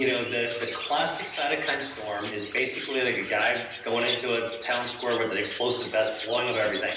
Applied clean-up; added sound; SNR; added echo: none; Chirp, tweet; 11 dB; reverberation time 0.9 s.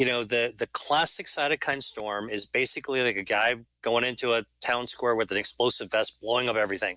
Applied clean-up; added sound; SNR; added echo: none; none; none; none.